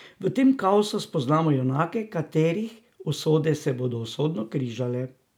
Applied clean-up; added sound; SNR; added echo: none; none; none; none.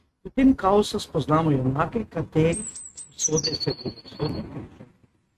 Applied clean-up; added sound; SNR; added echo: neural mask model RNNoise.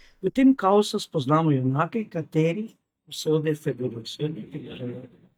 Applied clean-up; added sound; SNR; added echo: neural mask model DeepFilterNet 3.